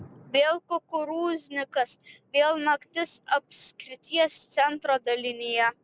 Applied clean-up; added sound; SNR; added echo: none; none; none; none.